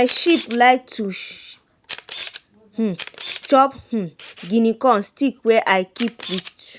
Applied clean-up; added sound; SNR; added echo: none; Camera; 15 dB; none.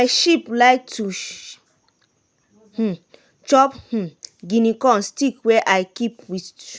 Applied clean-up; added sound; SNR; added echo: none; none; none; none.